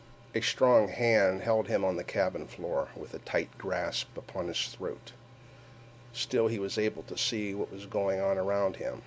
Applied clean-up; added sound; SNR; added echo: none; none; none; none.